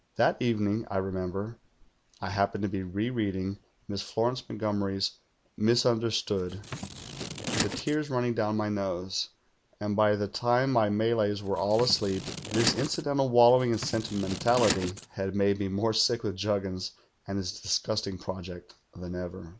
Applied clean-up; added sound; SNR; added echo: none; Scissors; 7 dB; none.